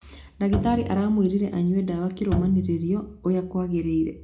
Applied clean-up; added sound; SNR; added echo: none; Bowed string instrument; 8 dB; reverberation time 0.3 s.